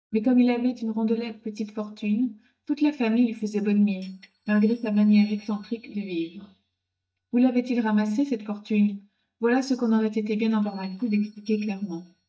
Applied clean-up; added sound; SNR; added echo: neural mask model DeepFilterNet 3.